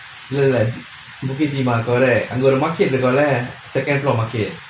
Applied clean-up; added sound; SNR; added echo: none; none; none; none.